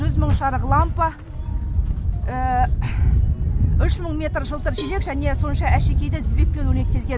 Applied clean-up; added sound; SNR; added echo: none; Cowbell; 17 dB; none.